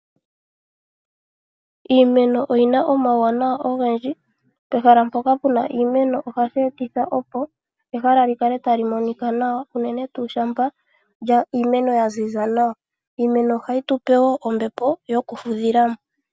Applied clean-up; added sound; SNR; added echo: none; none; none; none.